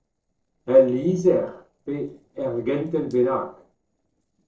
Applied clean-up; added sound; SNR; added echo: neural separator model SepFormer DNS4.